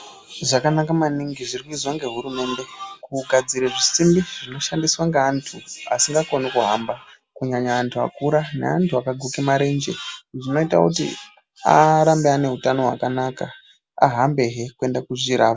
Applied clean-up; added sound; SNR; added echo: none; none; none; none.